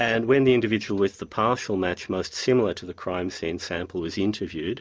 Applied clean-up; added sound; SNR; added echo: none; none; none; none.